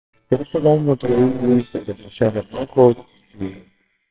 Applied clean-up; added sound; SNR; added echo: neural separator model SepFormer WHAMR!.